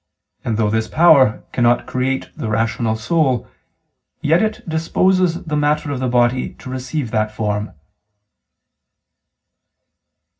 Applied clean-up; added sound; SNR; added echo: none; none; none; reverberation time 0.4 s.